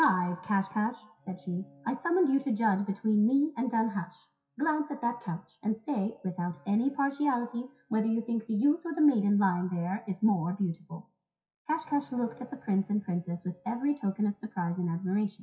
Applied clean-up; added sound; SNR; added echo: classical method WPE with log-MMSE.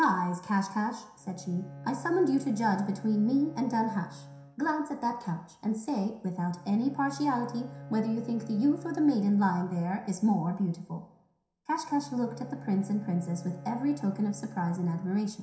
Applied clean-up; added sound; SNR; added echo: none; Bowed string instrument; 17 dB; reverberation time 0.7 s.